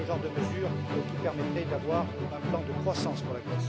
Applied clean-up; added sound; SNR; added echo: none; Musical instrument; -2 dB; none.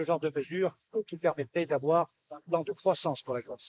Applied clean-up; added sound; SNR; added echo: neural mask model Resemble Enhance denoiser.